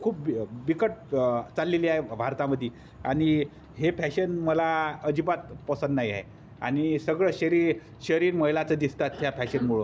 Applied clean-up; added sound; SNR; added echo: none; Cough; 14 dB; none.